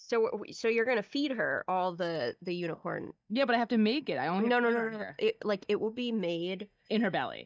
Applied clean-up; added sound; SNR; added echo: neural mask model DeepFilterNet 3.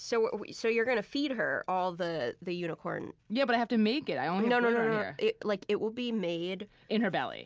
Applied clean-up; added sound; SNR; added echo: none; none; none; none.